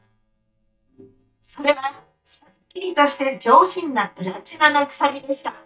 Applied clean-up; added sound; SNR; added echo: neural mask model DeepFilterNet 3.